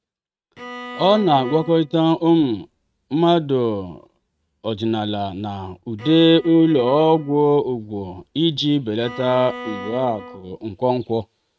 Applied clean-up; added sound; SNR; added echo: neural mask model RNNoise.